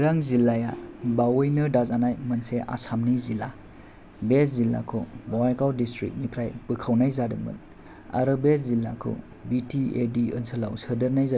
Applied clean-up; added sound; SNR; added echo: none; none; none; none.